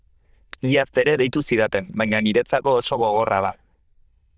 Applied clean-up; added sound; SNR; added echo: neural diffusion model UNIVERSE++.